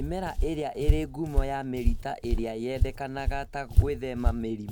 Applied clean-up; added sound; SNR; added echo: none; Walk, footsteps; -4 dB; none.